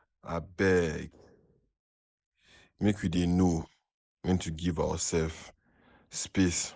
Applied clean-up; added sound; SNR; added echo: neural mask model Resemble Enhance denoiser.